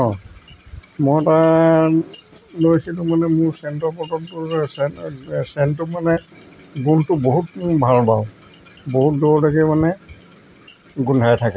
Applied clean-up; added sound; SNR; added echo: none; none; none; none.